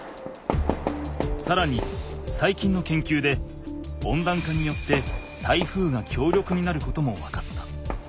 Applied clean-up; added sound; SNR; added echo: none; Fireworks; 10 dB; none.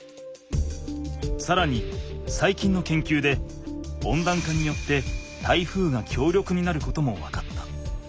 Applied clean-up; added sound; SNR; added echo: none; none; none; none.